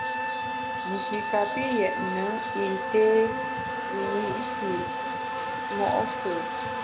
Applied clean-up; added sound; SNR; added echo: none; Trumpet + Insect; 1 dB; none.